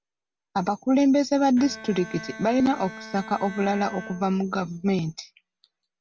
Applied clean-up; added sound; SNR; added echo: none; Bowed string instrument; 16 dB; none.